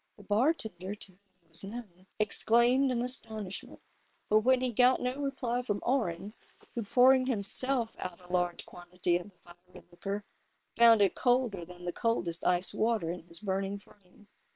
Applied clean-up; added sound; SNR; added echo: neural separator model SepFormer WHAM!.